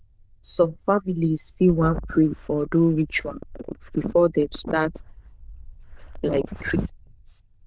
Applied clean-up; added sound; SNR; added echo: neural diffusion model UNIVERSE++.